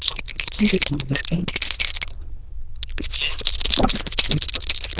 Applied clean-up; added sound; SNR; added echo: neural diffusion model UNIVERSE++.